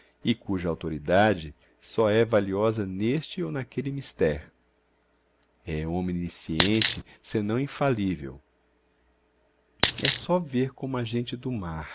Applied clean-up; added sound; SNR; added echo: none; Coin (dropping); -1 dB; none.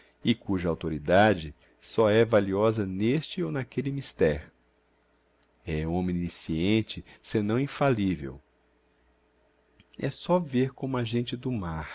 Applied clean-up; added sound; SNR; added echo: none; none; none; none.